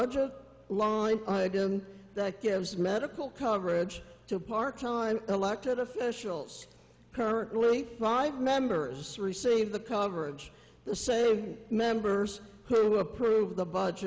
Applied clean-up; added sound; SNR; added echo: none; none; none; none.